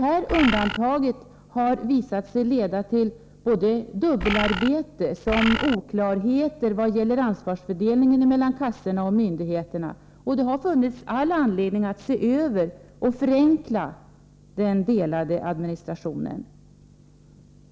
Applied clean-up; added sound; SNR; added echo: none; Bird; 3 dB; none.